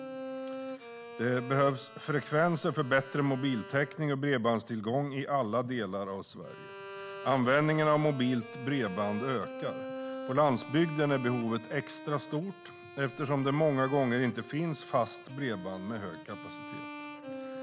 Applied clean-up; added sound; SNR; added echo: none; Bowed string instrument; 13 dB; none.